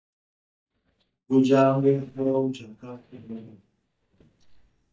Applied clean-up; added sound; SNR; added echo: neural mask model DeepFilterNet 3.